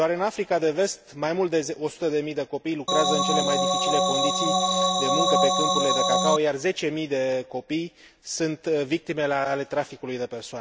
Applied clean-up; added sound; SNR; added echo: none; Organ; -4 dB; none.